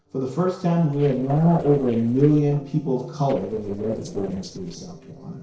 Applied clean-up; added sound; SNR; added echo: neural separator model SepFormer DNS4.